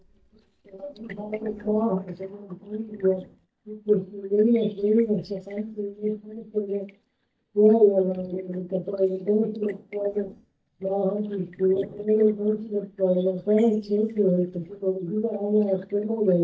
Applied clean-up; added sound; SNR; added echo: neural mask model DeepFilterNet 3.